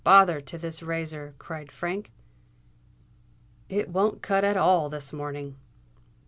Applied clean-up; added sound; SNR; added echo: none; none; none; none.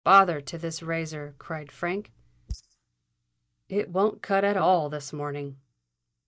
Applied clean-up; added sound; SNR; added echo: neural mask model DeepFilterNet 3.